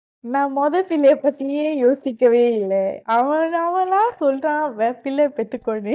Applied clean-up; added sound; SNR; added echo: neural mask model DeepFilterNet 3.